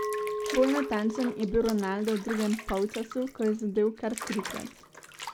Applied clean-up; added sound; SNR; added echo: none; Bathtub (filling or washing) / Water + Glass; 8 dB; none.